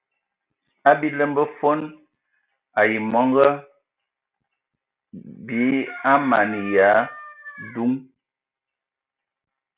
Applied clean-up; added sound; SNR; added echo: none; none; none; none.